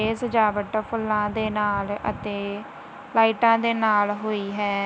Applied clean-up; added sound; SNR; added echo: none; none; none; none.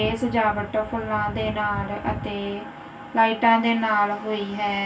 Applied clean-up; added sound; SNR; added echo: none; none; none; reverberation time 0.2 s.